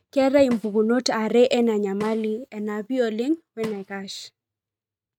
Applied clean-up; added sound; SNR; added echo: neural mask model RNNoise.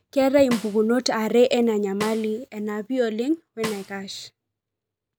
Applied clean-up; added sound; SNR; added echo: none; Snare drum; 17 dB; none.